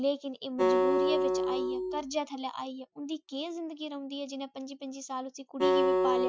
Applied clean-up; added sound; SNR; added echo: classical method Wiener filter.